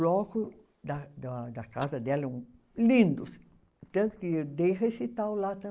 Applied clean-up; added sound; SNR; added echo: neural mask model Resemble Enhance denoiser.